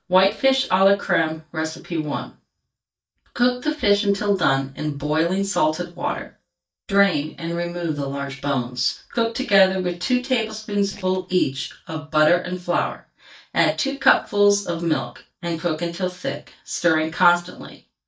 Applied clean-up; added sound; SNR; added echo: neural mask model DeepFilterNet 3.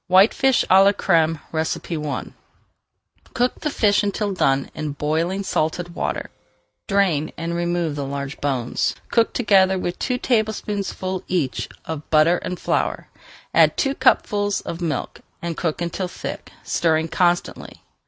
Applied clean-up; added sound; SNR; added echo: none; none; none; none.